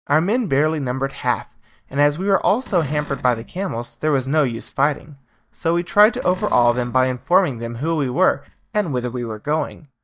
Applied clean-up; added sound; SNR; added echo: neural mask model DeepFilterNet 3.